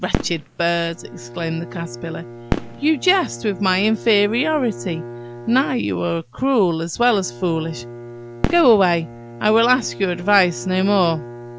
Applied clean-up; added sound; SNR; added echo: none; Fireworks + Bowed string instrument; 11 dB; none.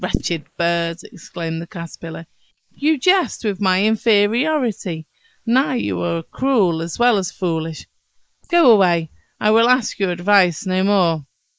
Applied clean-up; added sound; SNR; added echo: neural mask model Resemble Enhance denoiser.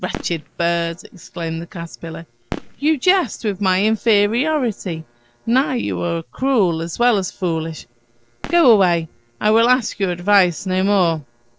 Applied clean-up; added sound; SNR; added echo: neural separator model SepFormer DNS4.